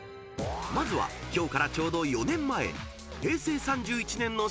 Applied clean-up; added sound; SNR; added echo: none; none; none; none.